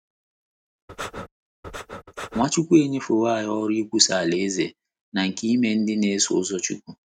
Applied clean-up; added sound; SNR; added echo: neural mask model RNNoise.